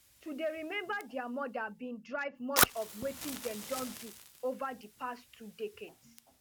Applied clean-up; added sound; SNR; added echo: none; Fire; 0 dB; none.